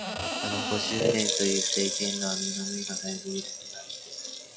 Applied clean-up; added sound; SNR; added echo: classical method log-MMSE.